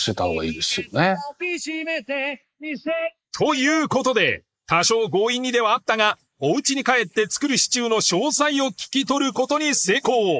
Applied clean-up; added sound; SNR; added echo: neural mask model Resemble Enhance denoiser.